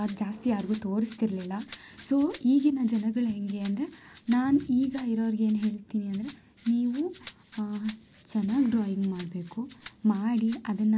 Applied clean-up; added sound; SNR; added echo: none; Rattle (instrument); 18 dB; none.